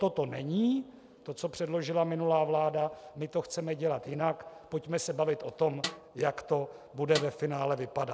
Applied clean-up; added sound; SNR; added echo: none; Snare drum; 11 dB; none.